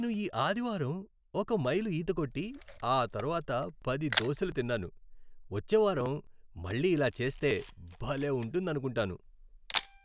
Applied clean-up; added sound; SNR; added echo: none; Camera; 7 dB; none.